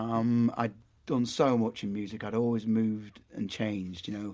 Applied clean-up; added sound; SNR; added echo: none; none; none; none.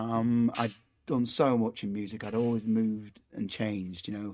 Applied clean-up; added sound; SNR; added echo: neural mask model RNNoise.